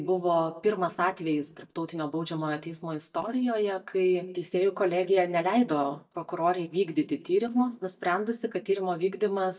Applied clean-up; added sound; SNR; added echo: neural mask model DeepFilterNet 3.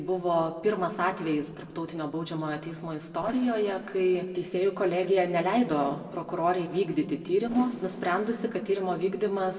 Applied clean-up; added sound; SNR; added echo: neural separator model SepFormer DNS4.